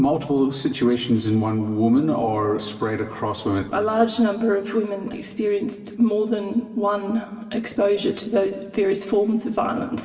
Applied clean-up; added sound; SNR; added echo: none; none; none; reverberation time 2.1 s.